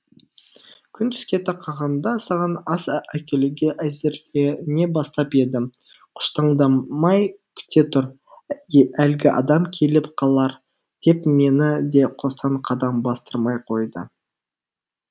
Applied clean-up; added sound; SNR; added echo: none; none; none; none.